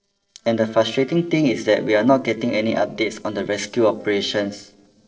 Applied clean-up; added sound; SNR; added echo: neural separator model SepFormer DNS4.